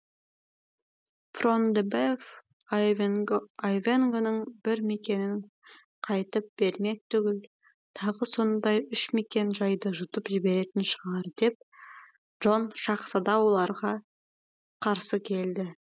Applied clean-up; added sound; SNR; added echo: none; none; none; none.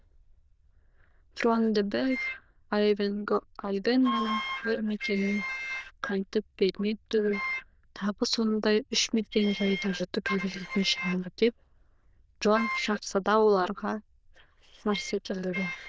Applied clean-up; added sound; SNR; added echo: neural diffusion model UNIVERSE++.